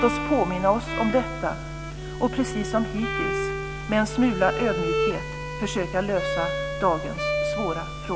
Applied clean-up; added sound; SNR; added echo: none; Bowed string instrument; 4 dB; none.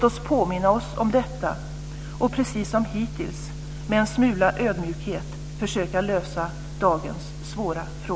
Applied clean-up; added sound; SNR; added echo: none; none; none; none.